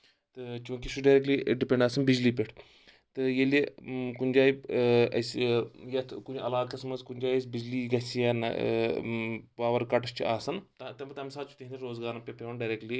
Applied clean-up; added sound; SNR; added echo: none; none; none; none.